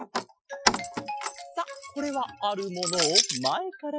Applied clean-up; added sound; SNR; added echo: classical method Wiener filter.